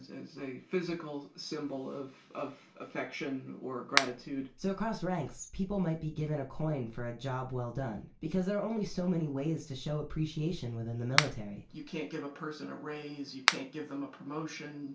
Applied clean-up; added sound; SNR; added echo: none; Finger snapping; -1 dB; reverberation time 0.3 s.